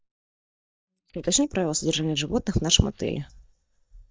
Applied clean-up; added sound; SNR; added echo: neural mask model DeepFilterNet 3.